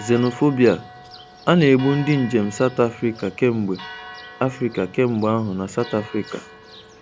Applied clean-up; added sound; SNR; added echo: none; Church bell; 18 dB; none.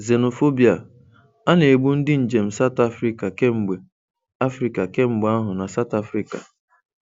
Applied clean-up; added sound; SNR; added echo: none; none; none; none.